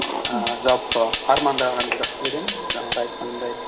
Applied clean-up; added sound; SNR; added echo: none; Fire; -1 dB; none.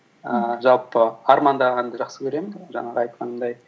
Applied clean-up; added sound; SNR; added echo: none; none; none; none.